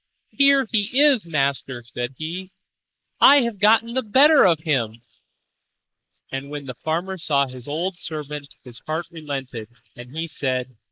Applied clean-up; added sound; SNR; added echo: neural mask model Resemble Enhance denoiser.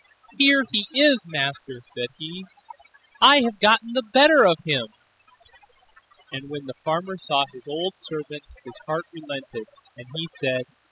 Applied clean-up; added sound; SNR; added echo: classical method spectral subtraction.